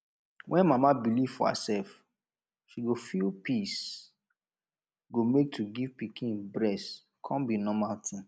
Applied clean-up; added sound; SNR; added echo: none; none; none; none.